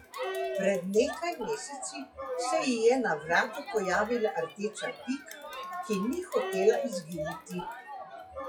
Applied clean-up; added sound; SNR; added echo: classical method log-MMSE.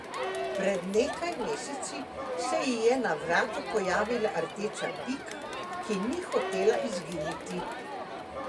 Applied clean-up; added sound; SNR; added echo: none; Crowd; 4 dB; none.